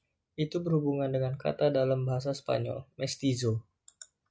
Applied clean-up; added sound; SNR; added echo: none; none; none; none.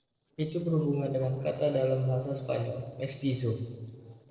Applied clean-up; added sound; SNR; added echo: neural separator model SepFormer DNS4.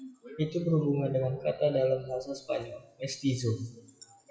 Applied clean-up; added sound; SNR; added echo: classical method WPE with log-MMSE.